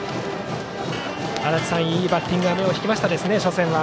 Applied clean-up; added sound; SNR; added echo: none; Electric guitar; 14 dB; none.